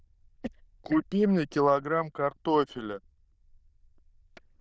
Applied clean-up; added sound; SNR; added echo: neural diffusion model UNIVERSE++.